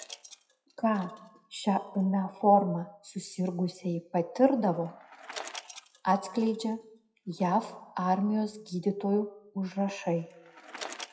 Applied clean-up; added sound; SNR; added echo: classical method WPE with log-MMSE.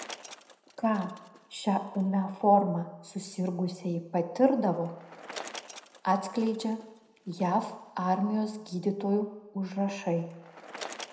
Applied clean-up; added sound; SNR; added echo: none; Bicycle; 19 dB; reverberation time 0.7 s.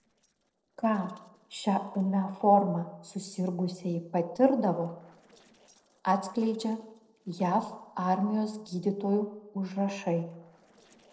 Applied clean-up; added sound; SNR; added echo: neural separator model SepFormer DNS4.